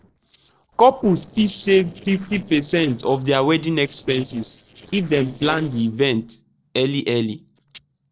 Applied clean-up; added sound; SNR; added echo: neural separator model SepFormer DNS4.